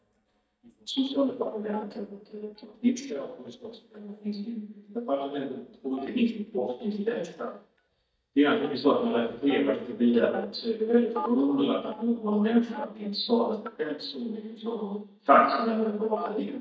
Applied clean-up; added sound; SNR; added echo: neural mask model DeepFilterNet 3.